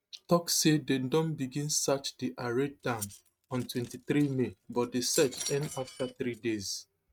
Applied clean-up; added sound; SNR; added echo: neural mask model RNNoise.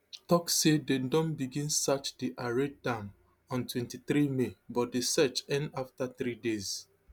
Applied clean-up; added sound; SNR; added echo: none; none; none; none.